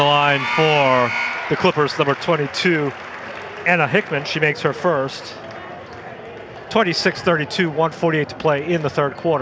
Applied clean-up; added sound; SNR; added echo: none; none; none; none.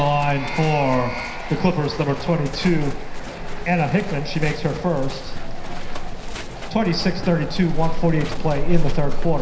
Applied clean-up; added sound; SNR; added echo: none; Livestock, farm animals, working animals; 0 dB; reverberation time 0.9 s.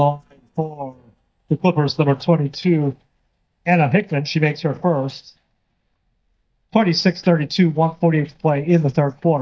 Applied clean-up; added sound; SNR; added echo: neural mask model DeepFilterNet 3.